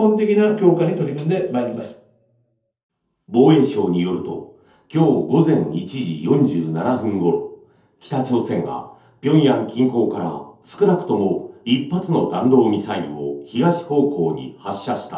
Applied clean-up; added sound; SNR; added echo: none; none; none; reverberation time 0.5 s.